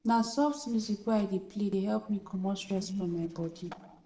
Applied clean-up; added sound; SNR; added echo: neural separator model SepFormer DNS4.